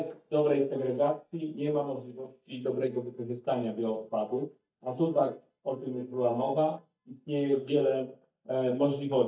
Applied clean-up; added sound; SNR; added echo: neural mask model DeepFilterNet 3.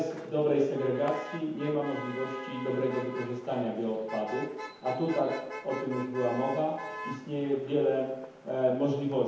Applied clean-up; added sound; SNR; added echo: none; Motor vehicle (road); 13 dB; reverberation time 1.0 s.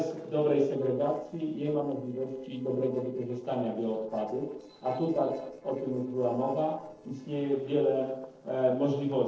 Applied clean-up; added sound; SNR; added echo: neural separator model SepFormer DNS4.